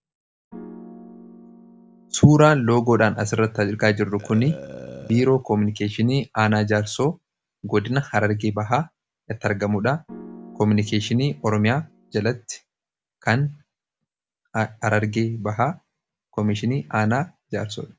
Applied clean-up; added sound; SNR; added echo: none; Burping, eructation + Piano; 20 dB; none.